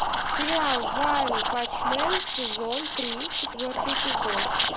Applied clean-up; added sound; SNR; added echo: none; Liquid; -4 dB; none.